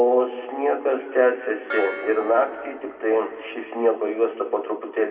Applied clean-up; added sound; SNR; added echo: none; Gong; 15 dB; reverberation time 1.7 s.